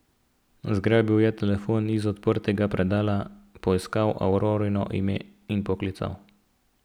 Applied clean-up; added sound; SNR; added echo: none; none; none; none.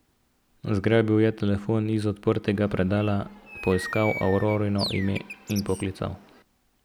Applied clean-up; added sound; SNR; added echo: none; Bird; 13 dB; none.